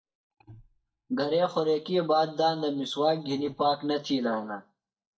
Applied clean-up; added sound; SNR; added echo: neural mask model DeepFilterNet 3.